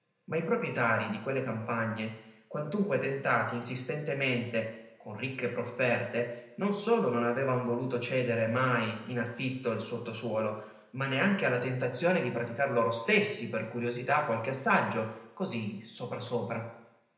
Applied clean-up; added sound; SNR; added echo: none; none; none; reverberation time 0.9 s.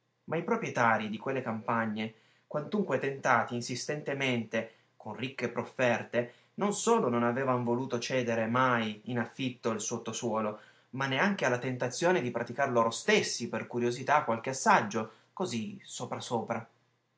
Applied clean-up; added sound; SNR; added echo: none; none; none; none.